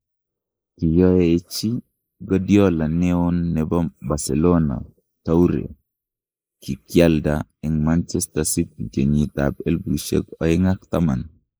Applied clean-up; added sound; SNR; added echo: neural mask model Resemble Enhance denoiser.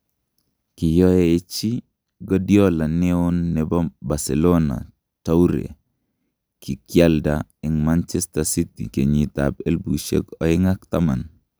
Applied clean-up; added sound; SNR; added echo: none; none; none; none.